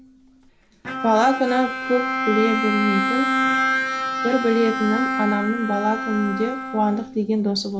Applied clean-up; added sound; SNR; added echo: none; Bowed string instrument; 3 dB; none.